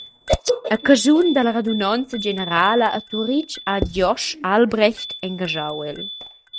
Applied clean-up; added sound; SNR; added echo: neural mask model RNNoise.